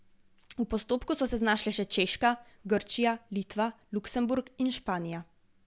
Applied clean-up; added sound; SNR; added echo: none; none; none; none.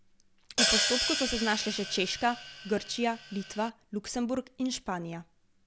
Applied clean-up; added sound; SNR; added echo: none; Hi-hat; 0 dB; none.